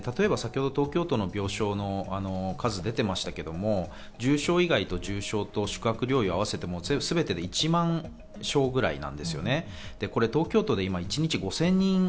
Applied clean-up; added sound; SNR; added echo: none; none; none; none.